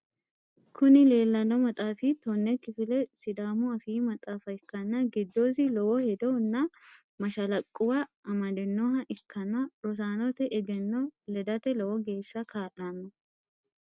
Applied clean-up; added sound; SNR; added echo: none; none; none; none.